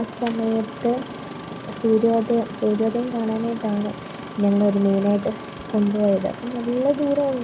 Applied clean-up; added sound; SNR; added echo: none; Engine starting; 16 dB; none.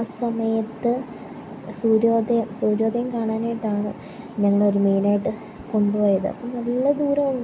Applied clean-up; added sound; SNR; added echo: none; none; none; none.